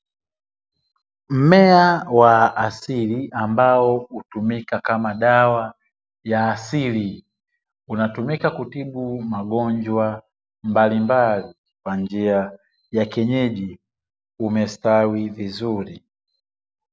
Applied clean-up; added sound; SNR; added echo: none; none; none; none.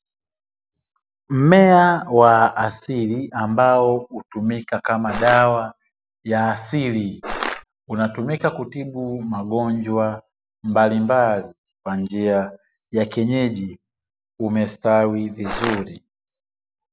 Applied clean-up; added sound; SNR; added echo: none; Crushing; 5 dB; none.